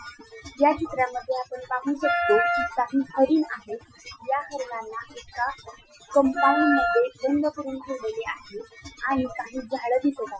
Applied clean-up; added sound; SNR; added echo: classical method Wiener filter.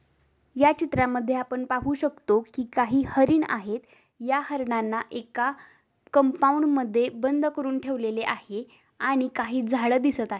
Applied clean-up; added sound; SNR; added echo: none; none; none; none.